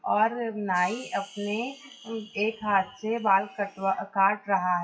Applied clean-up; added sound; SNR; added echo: classical method WPE with log-MMSE.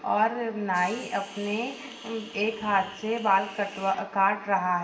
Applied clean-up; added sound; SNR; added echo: none; Hiss; 18 dB; reverberation time 0.7 s.